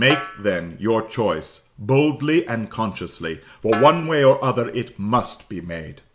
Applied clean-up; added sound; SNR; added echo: none; Snare drum; 14 dB; none.